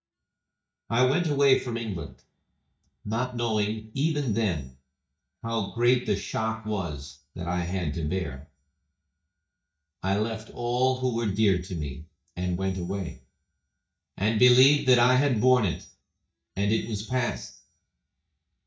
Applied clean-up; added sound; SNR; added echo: neural mask model DeepFilterNet 3.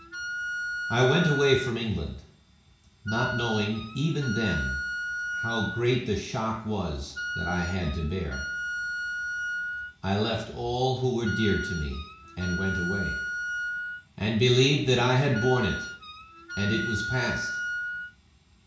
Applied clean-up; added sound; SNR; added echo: none; Wind instrument, woodwind instrument; 6 dB; reverberation time 0.6 s.